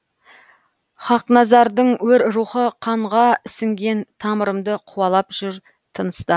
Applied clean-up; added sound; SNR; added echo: none; none; none; none.